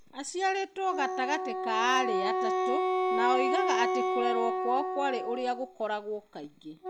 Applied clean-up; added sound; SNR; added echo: none; Wind instrument, woodwind instrument; -1 dB; none.